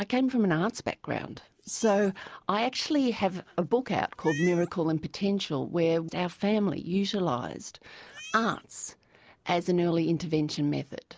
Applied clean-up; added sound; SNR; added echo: neural mask model Resemble Enhance denoiser.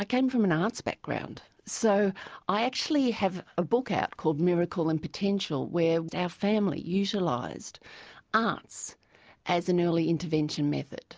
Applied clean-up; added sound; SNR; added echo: none; none; none; none.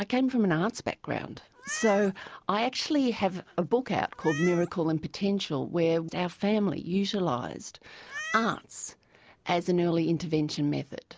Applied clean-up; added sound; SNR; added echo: none; Meow; 15 dB; none.